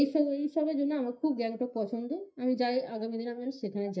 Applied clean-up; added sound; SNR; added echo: neural mask model DeepFilterNet 3.